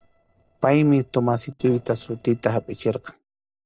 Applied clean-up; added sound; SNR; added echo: neural separator model SepFormer DNS4.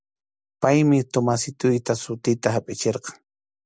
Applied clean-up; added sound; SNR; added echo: none; none; none; none.